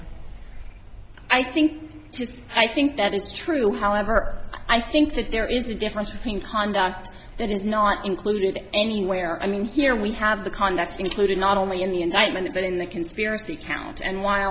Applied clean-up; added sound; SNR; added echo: none; Frog; 12 dB; none.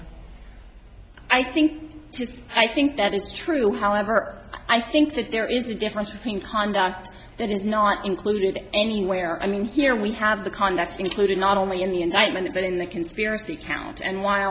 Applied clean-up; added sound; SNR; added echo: none; none; none; none.